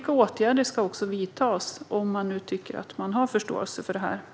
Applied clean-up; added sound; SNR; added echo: none; none; none; none.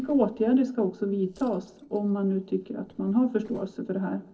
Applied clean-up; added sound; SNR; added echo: neural separator model SepFormer DNS4.